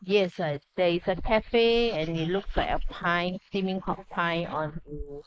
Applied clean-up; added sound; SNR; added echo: neural mask model Resemble Enhance denoiser.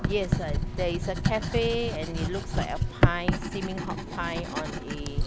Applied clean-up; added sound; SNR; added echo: none; Writing; -4 dB; none.